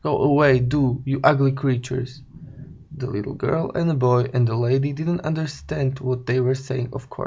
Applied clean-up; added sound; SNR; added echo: none; none; none; none.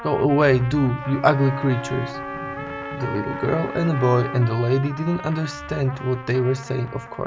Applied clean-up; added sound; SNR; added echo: none; Wind instrument, woodwind instrument + Trumpet; 11 dB; none.